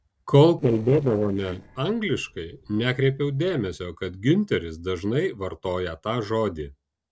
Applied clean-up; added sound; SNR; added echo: neural separator model SepFormer DNS4.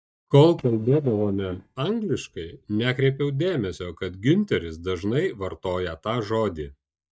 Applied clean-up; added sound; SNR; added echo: neural mask model DeepFilterNet 3.